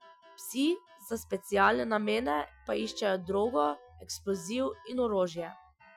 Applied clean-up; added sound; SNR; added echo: classical method Wiener filter.